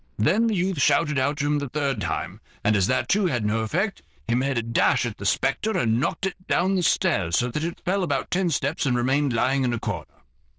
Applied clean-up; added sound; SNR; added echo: neural diffusion model UNIVERSE++.